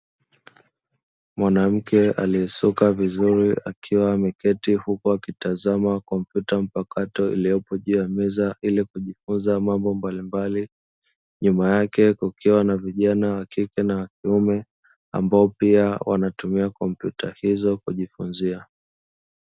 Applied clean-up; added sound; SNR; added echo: none; none; none; none.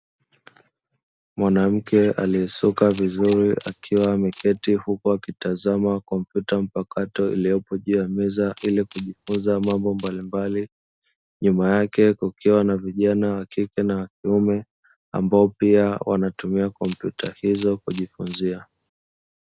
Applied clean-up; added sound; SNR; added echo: none; Camera; 15 dB; none.